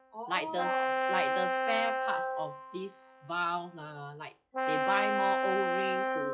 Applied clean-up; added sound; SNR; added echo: classical method log-MMSE.